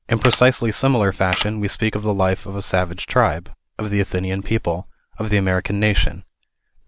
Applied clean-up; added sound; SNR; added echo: none; Mechanisms; 5 dB; none.